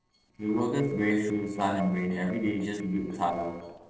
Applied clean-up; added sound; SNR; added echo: neural separator model SepFormer DNS4.